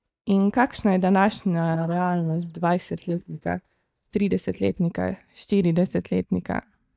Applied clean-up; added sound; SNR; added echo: neural mask model DeepFilterNet 3.